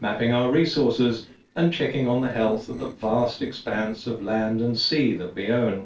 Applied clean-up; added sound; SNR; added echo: neural separator model SepFormer DNS4.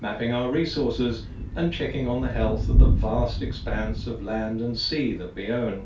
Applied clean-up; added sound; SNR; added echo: none; Thunder / Rain; -1 dB; reverberation time 0.2 s.